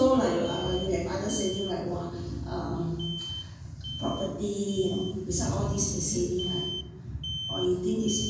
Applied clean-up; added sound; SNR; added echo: none; Alarm; 12 dB; reverberation time 1.2 s.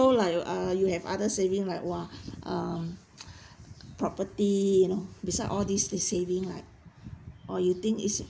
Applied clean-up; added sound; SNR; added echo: none; none; none; none.